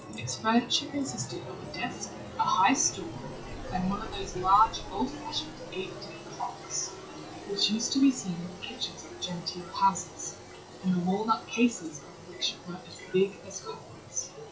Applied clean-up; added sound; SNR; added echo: classical method WPE with log-MMSE.